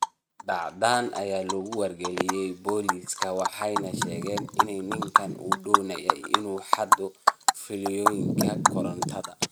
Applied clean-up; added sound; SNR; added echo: neural mask model RNNoise.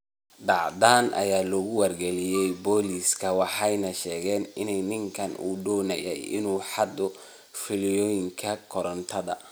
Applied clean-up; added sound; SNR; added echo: none; none; none; none.